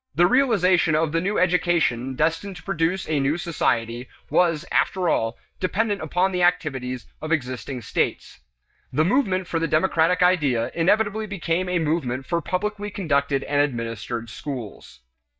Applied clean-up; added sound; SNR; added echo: neural mask model DeepFilterNet 3.